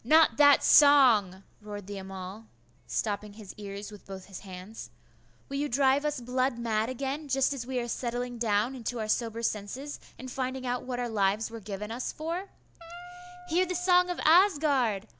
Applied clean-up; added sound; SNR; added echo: none; Wind instrument, woodwind instrument; 17 dB; none.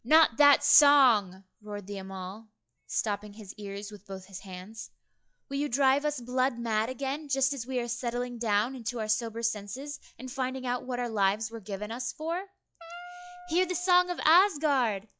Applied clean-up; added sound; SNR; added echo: classical method log-MMSE.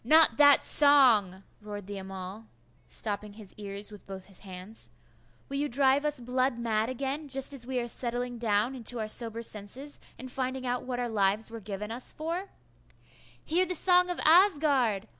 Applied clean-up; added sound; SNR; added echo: none; none; none; none.